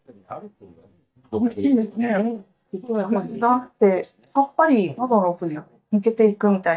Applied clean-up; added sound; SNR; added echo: neural mask model DeepFilterNet 3.